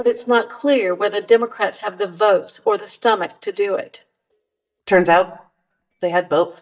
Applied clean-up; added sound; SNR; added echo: neural mask model DeepFilterNet 3.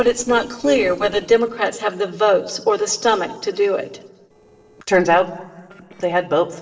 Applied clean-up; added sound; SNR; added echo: neural separator model SepFormer DNS4.